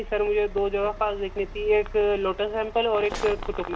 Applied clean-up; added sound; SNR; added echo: none; Truck; 13 dB; reverberation time 0.3 s.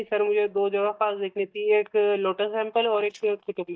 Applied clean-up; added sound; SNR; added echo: neural mask model DeepFilterNet 3.